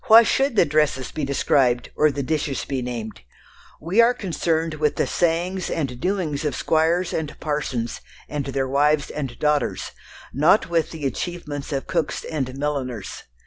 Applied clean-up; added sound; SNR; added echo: none; none; none; none.